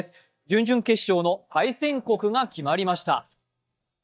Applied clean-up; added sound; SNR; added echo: neural mask model DeepFilterNet 3.